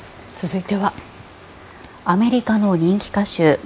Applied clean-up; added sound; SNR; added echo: none; none; none; none.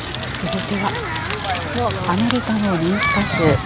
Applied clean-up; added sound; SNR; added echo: none; Crackle; 0 dB; none.